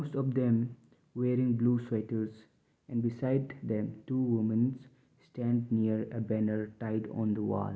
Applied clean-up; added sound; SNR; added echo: none; none; none; none.